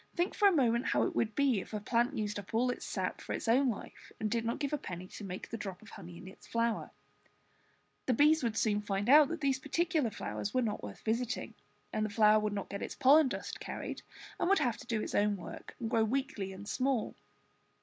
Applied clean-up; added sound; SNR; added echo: none; none; none; none.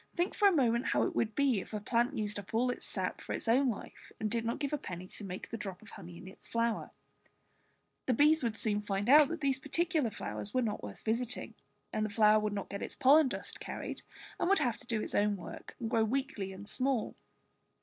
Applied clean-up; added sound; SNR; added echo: neural separator model SepFormer DNS4.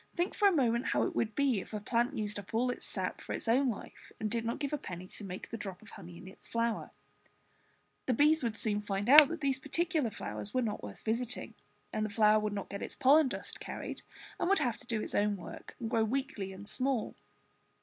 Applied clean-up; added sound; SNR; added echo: none; Finger snapping; -4 dB; none.